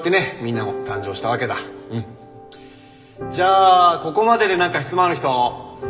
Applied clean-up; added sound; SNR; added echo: none; none; none; reverberation time 1.7 s.